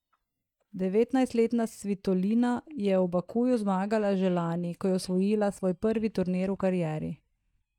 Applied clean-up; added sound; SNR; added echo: neural mask model DeepFilterNet 3.